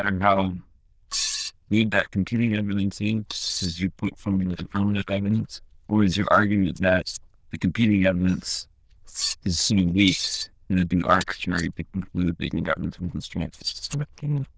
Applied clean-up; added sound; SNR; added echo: neural diffusion model UNIVERSE++.